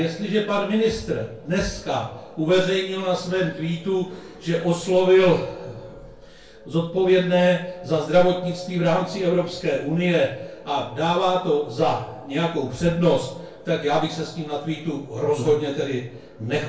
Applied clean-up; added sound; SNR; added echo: none; none; none; reverberation time 0.3 s.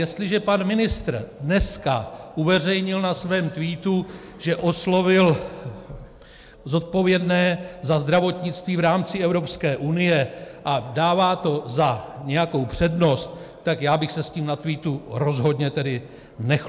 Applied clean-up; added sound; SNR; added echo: none; none; none; none.